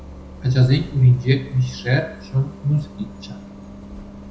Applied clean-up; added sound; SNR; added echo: none; Bus; 16 dB; reverberation time 0.5 s.